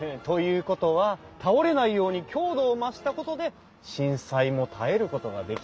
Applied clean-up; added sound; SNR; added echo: none; none; none; none.